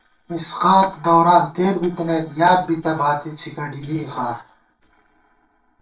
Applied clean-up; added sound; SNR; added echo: neural separator model SepFormer DNS4.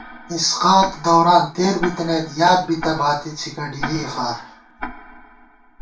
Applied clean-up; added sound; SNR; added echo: none; Tick-tock; 14 dB; reverberation time 0.3 s.